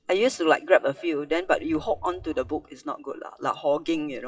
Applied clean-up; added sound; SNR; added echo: classical method WPE with log-MMSE.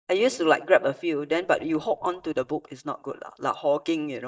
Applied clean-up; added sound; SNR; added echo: neural mask model DeepFilterNet 3.